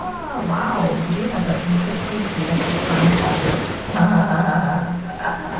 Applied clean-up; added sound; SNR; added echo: none; Waves, surf; 6 dB; reverberation time 0.6 s.